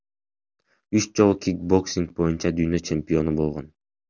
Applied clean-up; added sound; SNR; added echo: none; none; none; none.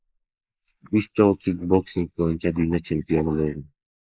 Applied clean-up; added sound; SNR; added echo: neural mask model Resemble Enhance denoiser.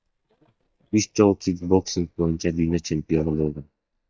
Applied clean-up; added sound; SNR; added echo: neural mask model DeepFilterNet 3.